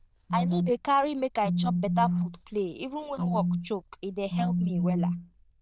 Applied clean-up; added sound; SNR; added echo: neural diffusion model UNIVERSE++.